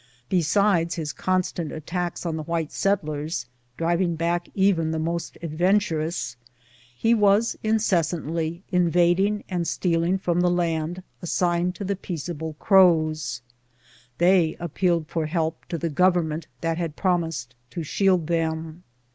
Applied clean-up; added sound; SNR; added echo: none; none; none; none.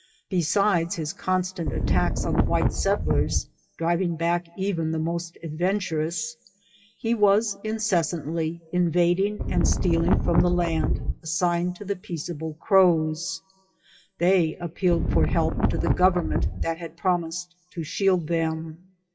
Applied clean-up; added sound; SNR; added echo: classical method WPE with log-MMSE.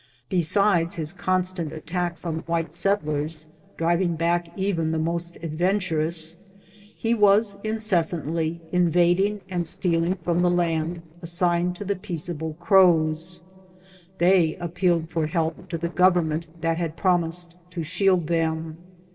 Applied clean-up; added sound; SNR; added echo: neural separator model SepFormer DNS4.